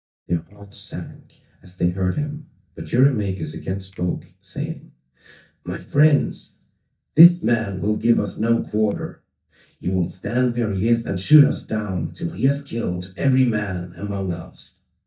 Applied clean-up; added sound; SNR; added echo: neural mask model DeepFilterNet 3.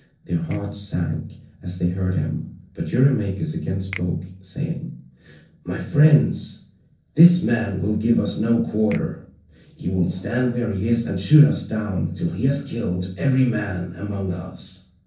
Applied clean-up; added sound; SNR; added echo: neural separator model SepFormer DNS4.